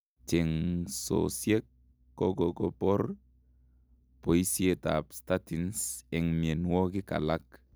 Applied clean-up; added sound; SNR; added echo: none; none; none; none.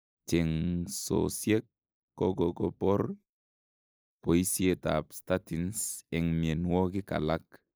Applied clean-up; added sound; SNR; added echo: neural mask model Resemble Enhance denoiser.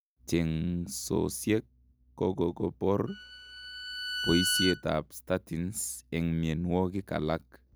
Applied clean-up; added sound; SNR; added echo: none; Bowed string instrument; 5 dB; none.